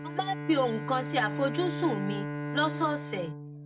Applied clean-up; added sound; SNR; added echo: none; Bowed string instrument; 5 dB; none.